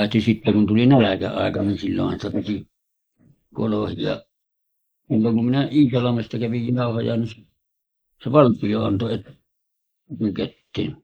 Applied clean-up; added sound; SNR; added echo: neural mask model Resemble Enhance denoiser.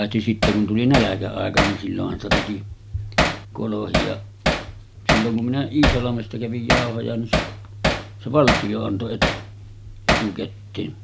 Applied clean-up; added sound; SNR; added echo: none; Hammer; 0 dB; none.